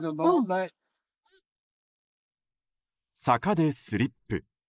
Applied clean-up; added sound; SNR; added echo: neural mask model Resemble Enhance denoiser.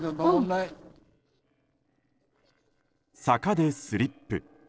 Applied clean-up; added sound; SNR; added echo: neural separator model SepFormer DNS4.